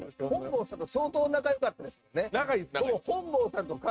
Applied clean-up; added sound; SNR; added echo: neural mask model RNNoise.